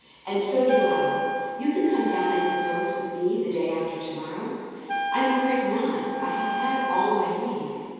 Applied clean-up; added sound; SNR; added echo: none; Wind instrument, woodwind instrument; 4 dB; reverberation time 2.1 s.